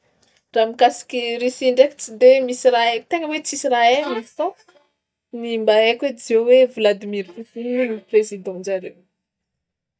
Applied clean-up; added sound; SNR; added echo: neural mask model DeepFilterNet 3.